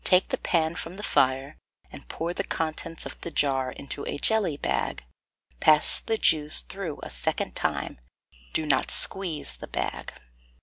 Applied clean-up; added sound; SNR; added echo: none; none; none; none.